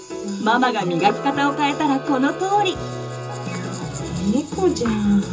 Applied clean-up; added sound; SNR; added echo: none; Camera; 14 dB; reverberation time 0.2 s.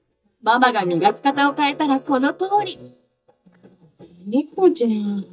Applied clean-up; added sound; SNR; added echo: neural mask model DeepFilterNet 3.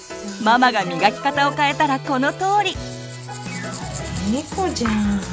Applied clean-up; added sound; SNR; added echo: none; none; none; none.